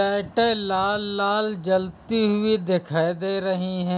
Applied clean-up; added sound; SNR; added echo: none; none; none; none.